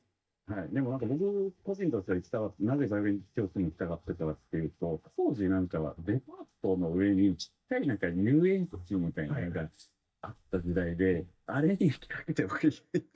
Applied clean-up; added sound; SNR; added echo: neural mask model DeepFilterNet 3.